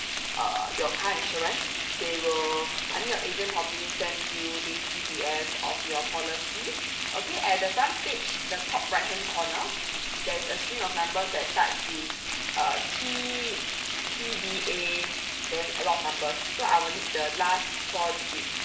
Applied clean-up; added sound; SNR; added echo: none; Frying (food); 0 dB; reverberation time 1.4 s.